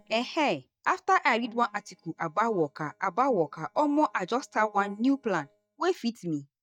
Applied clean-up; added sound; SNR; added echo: neural mask model DeepFilterNet 3.